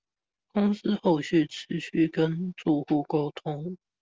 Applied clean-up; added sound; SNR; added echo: none; none; none; none.